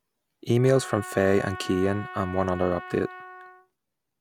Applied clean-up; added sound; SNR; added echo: none; Trumpet; 15 dB; none.